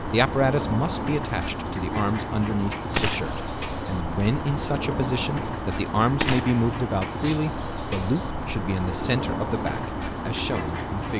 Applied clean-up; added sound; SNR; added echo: none; Gunshot, gunfire + Bird; 2 dB; none.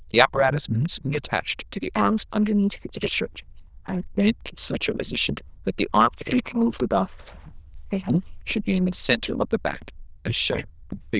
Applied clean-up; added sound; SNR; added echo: neural diffusion model UNIVERSE++.